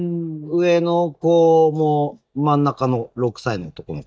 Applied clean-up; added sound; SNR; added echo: neural mask model DeepFilterNet 3.